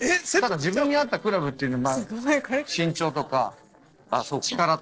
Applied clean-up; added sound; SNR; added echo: neural separator model SepFormer DNS4.